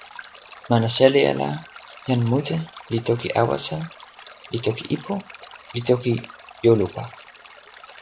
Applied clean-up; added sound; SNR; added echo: none; Stream; 17 dB; none.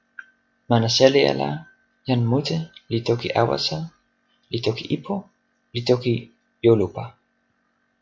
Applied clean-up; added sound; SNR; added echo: none; none; none; none.